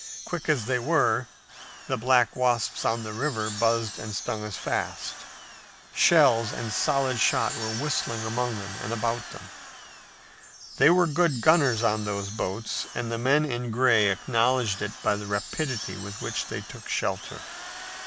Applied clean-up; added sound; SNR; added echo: none; Drill + Wind chime; 12 dB; none.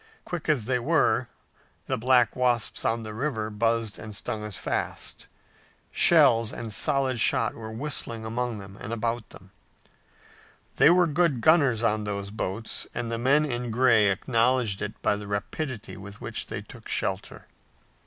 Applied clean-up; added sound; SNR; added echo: none; none; none; none.